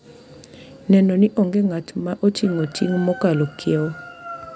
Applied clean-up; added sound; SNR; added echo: none; none; none; none.